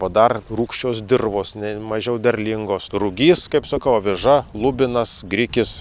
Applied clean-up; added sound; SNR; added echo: none; none; none; none.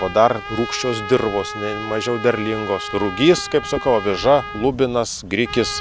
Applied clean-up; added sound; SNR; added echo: none; Trumpet; 11 dB; none.